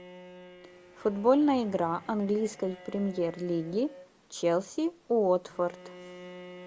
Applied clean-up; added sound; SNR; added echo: none; Bowed string instrument; 20 dB; none.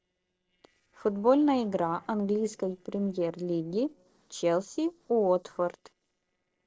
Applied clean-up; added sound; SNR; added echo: neural separator model SepFormer DNS4.